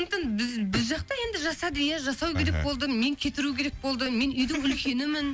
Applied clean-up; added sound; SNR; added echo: none; none; none; none.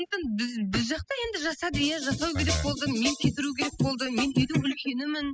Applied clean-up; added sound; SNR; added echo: classical method spectral subtraction.